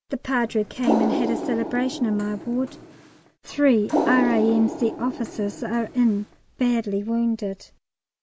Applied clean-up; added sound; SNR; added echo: none; Water; 5 dB; none.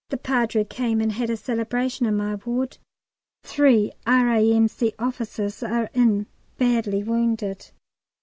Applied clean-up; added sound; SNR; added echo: none; none; none; none.